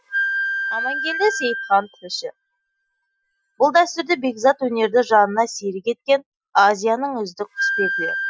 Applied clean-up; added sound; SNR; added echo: classical method Wiener filter.